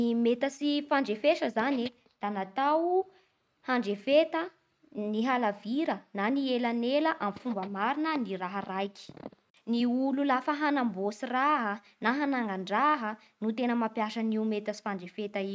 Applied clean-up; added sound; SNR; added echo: none; none; none; none.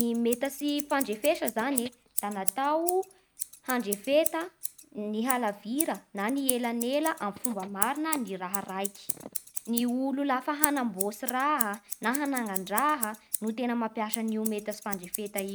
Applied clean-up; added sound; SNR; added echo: none; Scissors; 6 dB; none.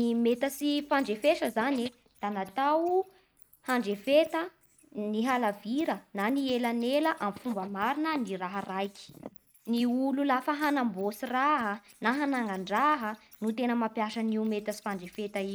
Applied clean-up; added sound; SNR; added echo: neural mask model Resemble Enhance denoiser.